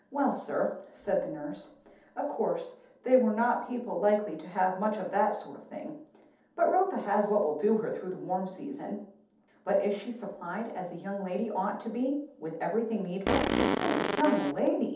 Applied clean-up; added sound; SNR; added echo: none; Fart; -2 dB; reverberation time 0.6 s.